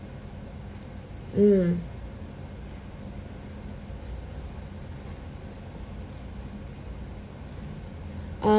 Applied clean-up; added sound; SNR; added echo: none; none; none; none.